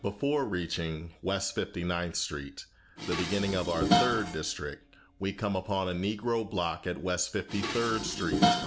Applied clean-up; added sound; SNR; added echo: none; Dishes, pots, and pans; 3 dB; none.